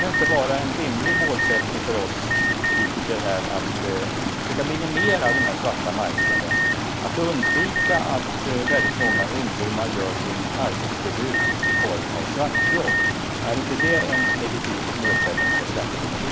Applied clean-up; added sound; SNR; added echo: none; Stream + Alarm; -4 dB; none.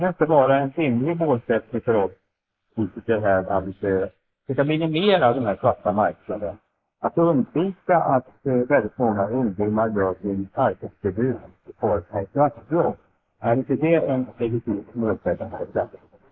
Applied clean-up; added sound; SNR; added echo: neural mask model Resemble Enhance denoiser.